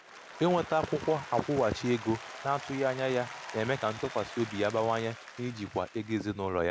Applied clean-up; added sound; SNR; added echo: none; Applause; 14 dB; none.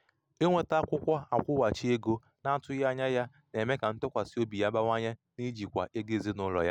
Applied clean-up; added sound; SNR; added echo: none; none; none; none.